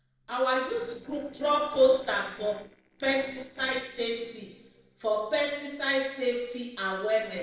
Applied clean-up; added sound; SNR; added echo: neural separator model SepFormer DNS4.